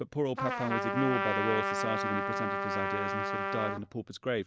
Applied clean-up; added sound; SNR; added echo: none; Trumpet; -2 dB; none.